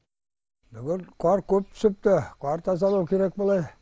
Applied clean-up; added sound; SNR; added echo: none; none; none; none.